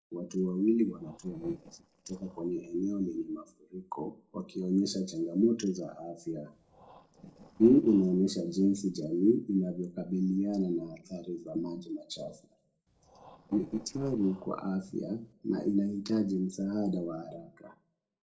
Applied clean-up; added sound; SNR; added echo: neural separator model SepFormer DNS4.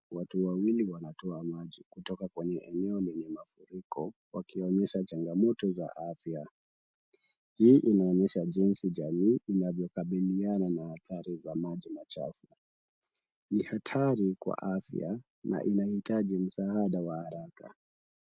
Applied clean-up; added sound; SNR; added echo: none; none; none; none.